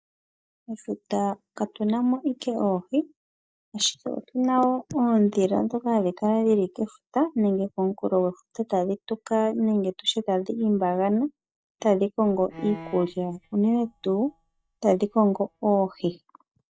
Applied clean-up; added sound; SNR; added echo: neural mask model DeepFilterNet 3.